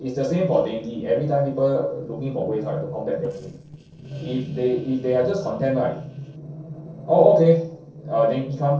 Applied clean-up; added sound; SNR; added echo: neural separator model SepFormer DNS4.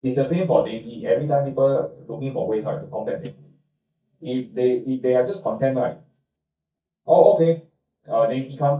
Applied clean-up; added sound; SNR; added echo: neural mask model DeepFilterNet 3.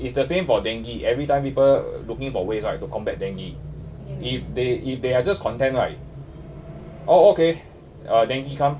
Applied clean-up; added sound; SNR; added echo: none; none; none; none.